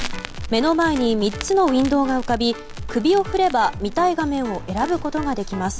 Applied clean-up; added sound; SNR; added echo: none; Crackle; 12 dB; none.